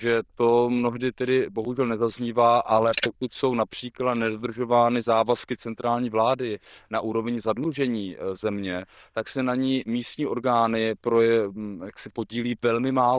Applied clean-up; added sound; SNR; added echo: neural diffusion model UNIVERSE++.